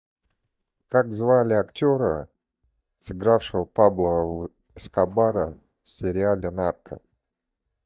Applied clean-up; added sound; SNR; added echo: neural mask model DeepFilterNet 3.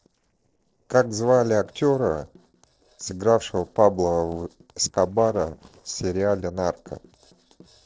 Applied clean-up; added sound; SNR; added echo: neural separator model SepFormer DNS4.